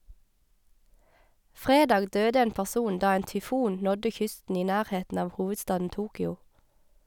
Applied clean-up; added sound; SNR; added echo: none; none; none; none.